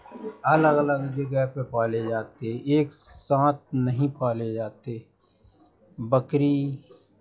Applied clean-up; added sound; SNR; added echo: classical method log-MMSE.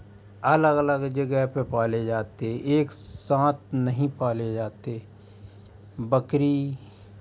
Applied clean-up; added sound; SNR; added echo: none; none; none; none.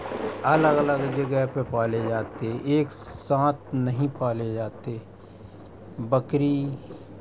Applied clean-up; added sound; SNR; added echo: none; Thunder; 11 dB; none.